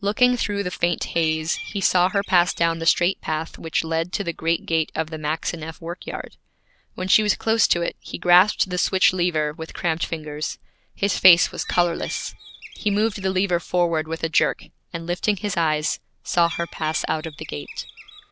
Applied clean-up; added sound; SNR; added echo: none; Bird; 15 dB; none.